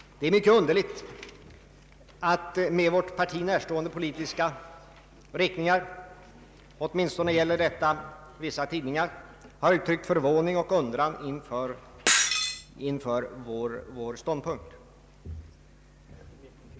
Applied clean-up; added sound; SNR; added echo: none; Shatter; 1 dB; none.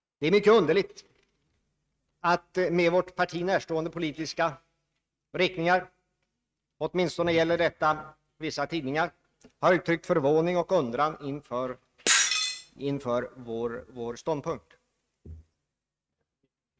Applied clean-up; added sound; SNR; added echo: neural mask model RNNoise.